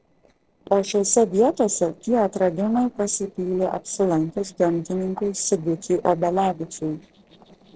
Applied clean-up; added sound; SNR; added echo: neural separator model SepFormer DNS4.